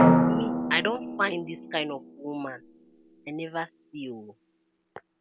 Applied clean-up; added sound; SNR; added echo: none; Drum; -5 dB; none.